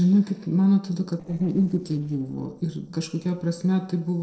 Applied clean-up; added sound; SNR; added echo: neural separator model SepFormer DNS4.